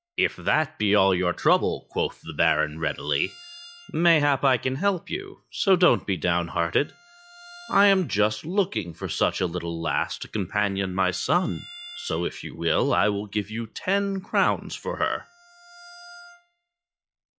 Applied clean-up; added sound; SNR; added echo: classical method log-MMSE.